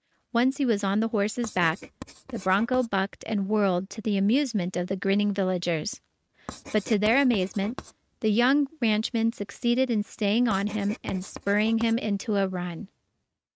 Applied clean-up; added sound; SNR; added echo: neural mask model RNNoise.